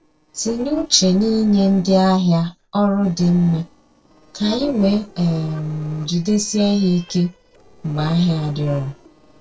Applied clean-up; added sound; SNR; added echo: neural separator model SepFormer DNS4.